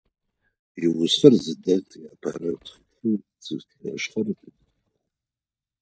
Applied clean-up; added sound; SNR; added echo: neural mask model DeepFilterNet 3.